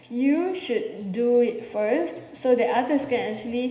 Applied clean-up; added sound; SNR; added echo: none; none; none; reverberation time 0.9 s.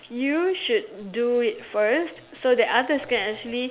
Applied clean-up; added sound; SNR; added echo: none; none; none; none.